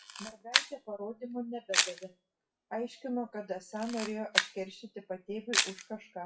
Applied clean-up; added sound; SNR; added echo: classical method WPE with log-MMSE.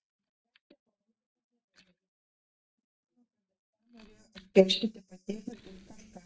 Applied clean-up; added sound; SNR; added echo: neural mask model DeepFilterNet 3.